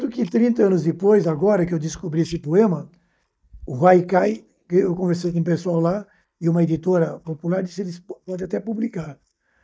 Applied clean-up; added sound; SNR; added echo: neural mask model DeepFilterNet 3.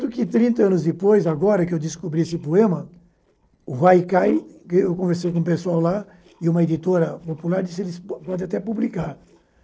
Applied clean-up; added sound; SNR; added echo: neural separator model SepFormer DNS4.